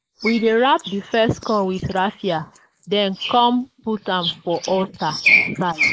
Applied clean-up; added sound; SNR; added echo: neural mask model Resemble Enhance denoiser.